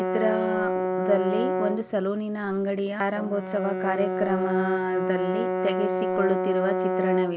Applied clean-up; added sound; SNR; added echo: none; Brass instrument; 0 dB; none.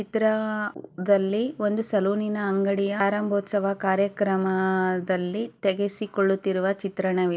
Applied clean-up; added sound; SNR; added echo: none; none; none; none.